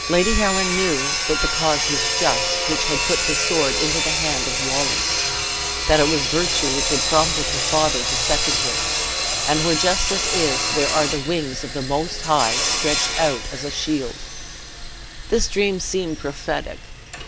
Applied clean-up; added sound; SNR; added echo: none; Sawing; -1 dB; none.